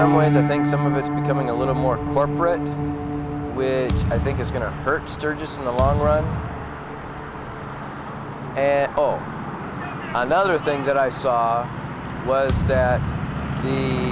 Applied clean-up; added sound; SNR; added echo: none; Piano + Thump, thud; 3 dB; none.